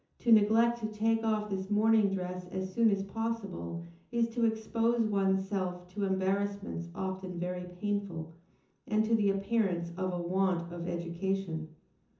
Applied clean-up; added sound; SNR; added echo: none; none; none; reverberation time 0.6 s.